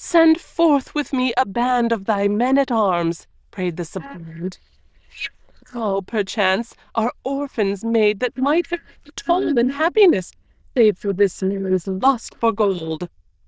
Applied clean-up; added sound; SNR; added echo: neural diffusion model UNIVERSE++.